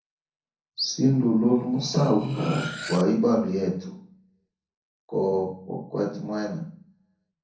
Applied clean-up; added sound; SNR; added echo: none; Cutlery, silverware; 13 dB; reverberation time 0.6 s.